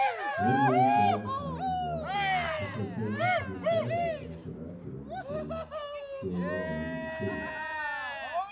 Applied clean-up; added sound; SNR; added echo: none; Cheering; -5 dB; reverberation time 0.9 s.